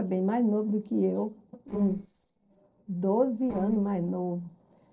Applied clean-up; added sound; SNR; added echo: neural separator model SepFormer DNS4.